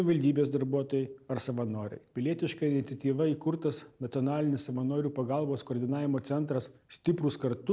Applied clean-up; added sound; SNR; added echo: none; none; none; none.